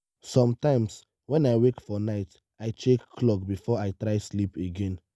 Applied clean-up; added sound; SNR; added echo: none; none; none; none.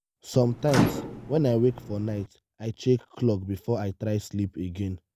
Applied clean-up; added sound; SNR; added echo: none; Microwave oven; 7 dB; none.